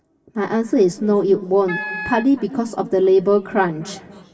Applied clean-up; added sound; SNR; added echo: none; Wind instrument, woodwind instrument; 11 dB; reverberation time 2.5 s.